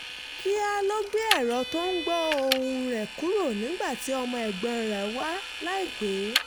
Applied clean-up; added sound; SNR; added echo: none; Vehicle; 6 dB; none.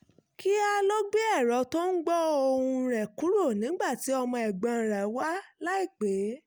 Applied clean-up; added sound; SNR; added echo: none; none; none; none.